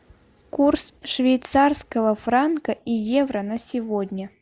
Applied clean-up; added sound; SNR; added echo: none; none; none; none.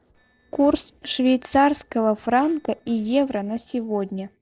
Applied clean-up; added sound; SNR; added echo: neural separator model SepFormer DNS4.